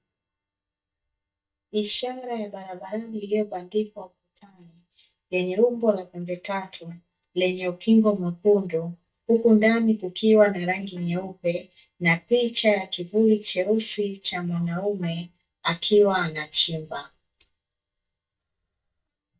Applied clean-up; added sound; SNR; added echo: neural mask model DeepFilterNet 3.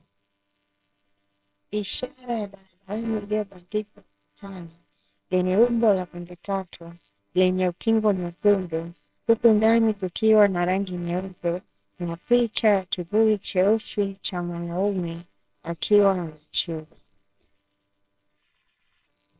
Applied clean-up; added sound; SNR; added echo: neural separator model SepFormer WHAMR!.